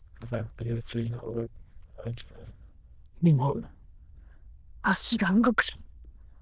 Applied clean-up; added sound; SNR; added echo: neural diffusion model UNIVERSE++.